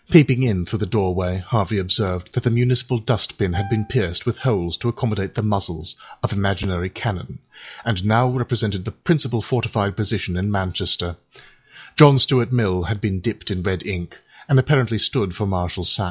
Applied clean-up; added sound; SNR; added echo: classical method log-MMSE.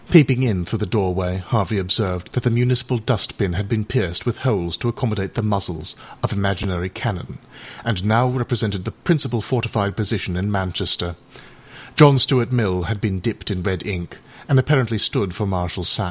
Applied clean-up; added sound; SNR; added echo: none; none; none; none.